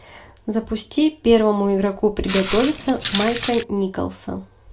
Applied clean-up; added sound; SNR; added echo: none; Walk, footsteps; 4 dB; reverberation time 0.2 s.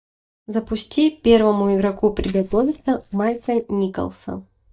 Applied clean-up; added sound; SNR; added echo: neural mask model DeepFilterNet 3.